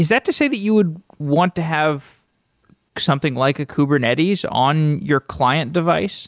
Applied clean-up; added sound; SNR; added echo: none; none; none; none.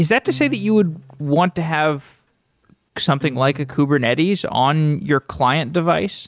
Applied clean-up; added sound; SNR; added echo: none; Acoustic guitar; 19 dB; none.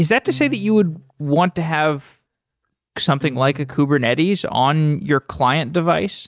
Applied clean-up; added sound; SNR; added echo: neural mask model DeepFilterNet 3.